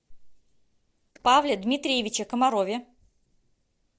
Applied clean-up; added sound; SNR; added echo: neural separator model SepFormer DNS4.